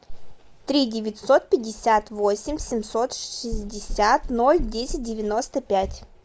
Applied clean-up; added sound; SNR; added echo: none; none; none; none.